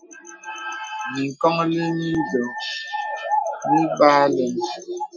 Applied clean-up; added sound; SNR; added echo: classical method Wiener filter.